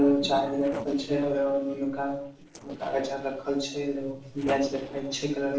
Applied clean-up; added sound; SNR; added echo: neural separator model SepFormer DNS4.